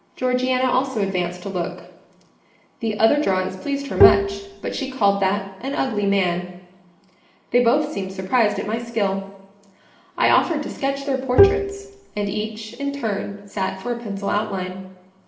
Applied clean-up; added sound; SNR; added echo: none; Bowed string instrument; -4 dB; reverberation time 0.9 s.